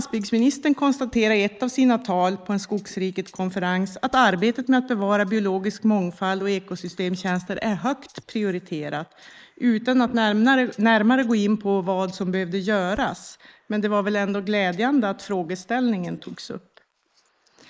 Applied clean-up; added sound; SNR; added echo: neural mask model Resemble Enhance denoiser.